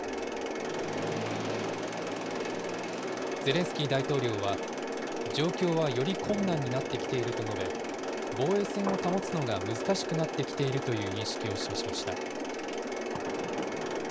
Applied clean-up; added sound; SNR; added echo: none; Mechanisms; 1 dB; none.